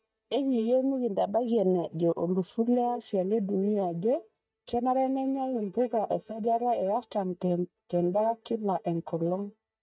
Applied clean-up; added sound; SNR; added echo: neural mask model DeepFilterNet 3.